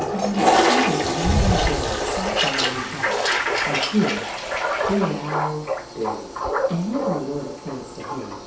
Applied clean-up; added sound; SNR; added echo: none; Toilet flush; -5 dB; reverberation time 0.7 s.